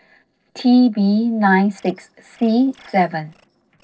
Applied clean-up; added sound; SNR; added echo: neural separator model SepFormer DNS4.